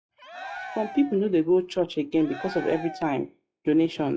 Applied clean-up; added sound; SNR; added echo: classical method log-MMSE.